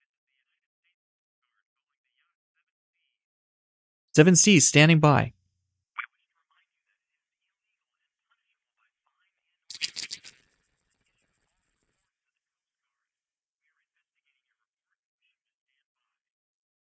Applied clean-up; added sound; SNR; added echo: neural mask model DeepFilterNet 3.